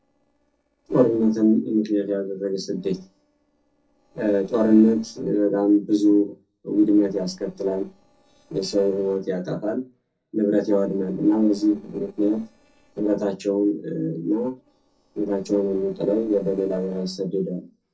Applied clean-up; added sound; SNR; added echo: neural separator model SepFormer DNS4.